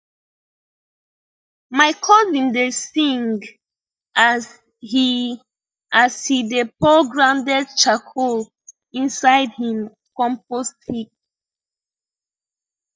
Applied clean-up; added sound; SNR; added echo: neural mask model DeepFilterNet 3.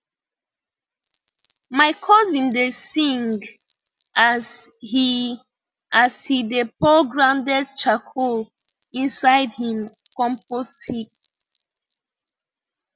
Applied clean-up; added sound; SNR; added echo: none; Chime; 3 dB; none.